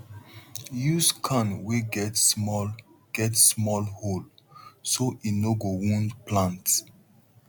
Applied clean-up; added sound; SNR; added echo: none; none; none; none.